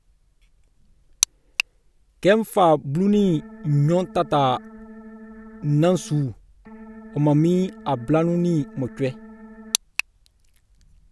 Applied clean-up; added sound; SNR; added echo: none; Organ; 18 dB; none.